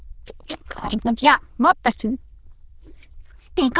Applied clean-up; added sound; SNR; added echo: neural diffusion model UNIVERSE++.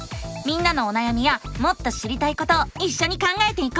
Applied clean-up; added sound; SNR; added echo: none; none; none; none.